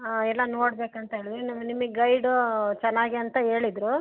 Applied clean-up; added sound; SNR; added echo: none; none; none; none.